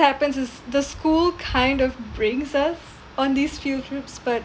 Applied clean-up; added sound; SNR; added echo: none; none; none; none.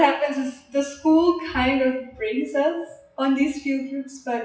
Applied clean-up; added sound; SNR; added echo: classical method WPE with log-MMSE.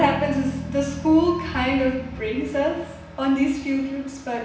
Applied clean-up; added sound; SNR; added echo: none; Bass guitar; 13 dB; reverberation time 0.9 s.